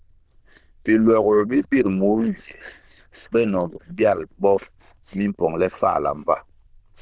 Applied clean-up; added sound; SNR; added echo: neural diffusion model UNIVERSE++.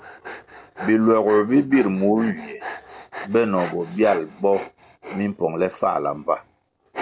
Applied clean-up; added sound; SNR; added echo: none; Dog; 15 dB; none.